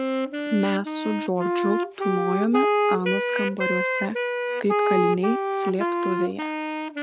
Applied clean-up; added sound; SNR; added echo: none; Wind instrument, woodwind instrument; -2 dB; none.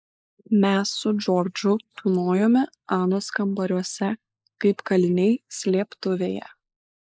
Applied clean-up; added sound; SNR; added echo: neural mask model Resemble Enhance denoiser.